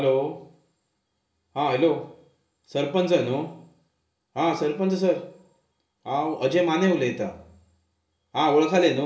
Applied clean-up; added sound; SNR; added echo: none; none; none; reverberation time 0.3 s.